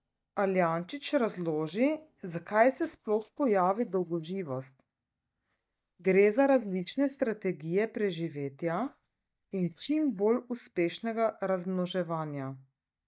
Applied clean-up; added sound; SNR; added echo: neural mask model DeepFilterNet 3.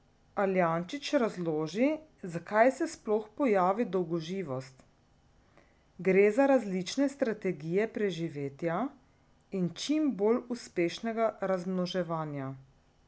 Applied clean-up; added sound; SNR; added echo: none; none; none; none.